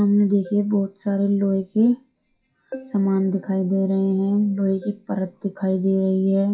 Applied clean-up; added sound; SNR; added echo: classical method WPE with log-MMSE.